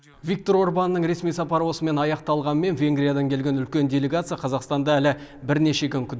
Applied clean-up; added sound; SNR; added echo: none; none; none; none.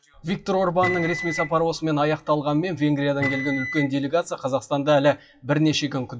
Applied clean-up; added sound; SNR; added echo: classical method WPE with log-MMSE.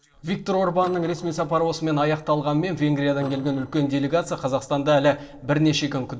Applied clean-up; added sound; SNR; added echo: neural separator model SepFormer DNS4.